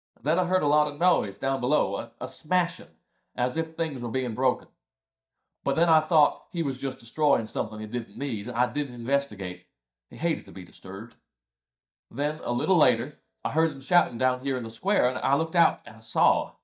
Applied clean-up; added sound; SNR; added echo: neural mask model DeepFilterNet 3.